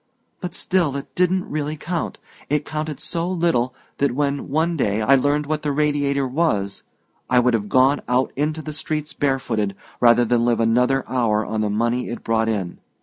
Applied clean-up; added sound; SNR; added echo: none; none; none; none.